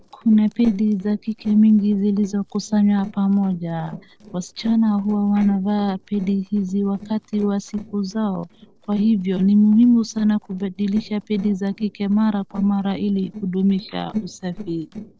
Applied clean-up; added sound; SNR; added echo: neural separator model SepFormer DNS4.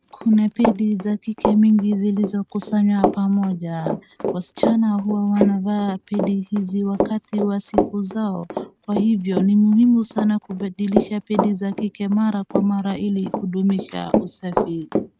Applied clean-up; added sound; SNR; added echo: neural mask model RNNoise.